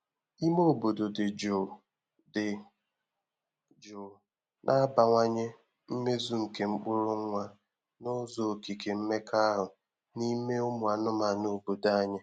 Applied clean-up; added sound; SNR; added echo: none; none; none; none.